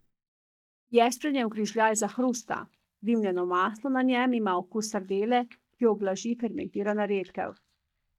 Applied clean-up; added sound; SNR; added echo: neural mask model DeepFilterNet 3.